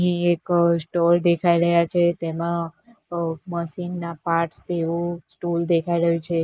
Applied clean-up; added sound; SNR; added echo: neural mask model Resemble Enhance denoiser.